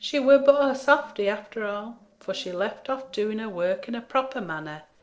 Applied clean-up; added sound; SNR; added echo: neural separator model SepFormer DNS4.